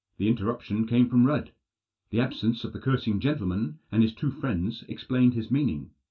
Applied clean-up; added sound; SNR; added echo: none; none; none; reverberation time 0.2 s.